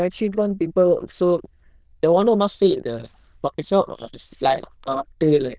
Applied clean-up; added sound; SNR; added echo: neural diffusion model UNIVERSE++.